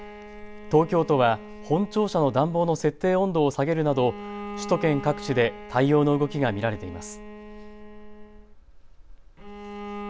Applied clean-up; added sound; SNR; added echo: none; Bowed string instrument; 15 dB; none.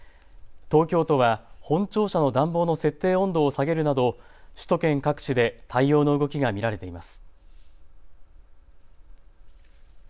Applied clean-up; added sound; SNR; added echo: none; none; none; none.